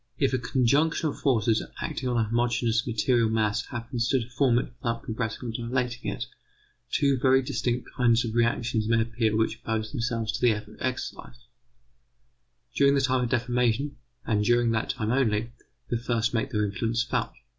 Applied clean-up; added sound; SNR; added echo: none; none; none; none.